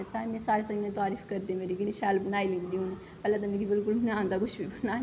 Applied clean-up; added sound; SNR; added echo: none; none; none; none.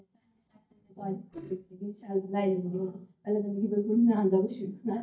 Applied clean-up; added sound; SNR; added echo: neural mask model DeepFilterNet 3.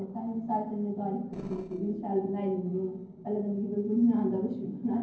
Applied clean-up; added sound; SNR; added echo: neural separator model SepFormer DNS4.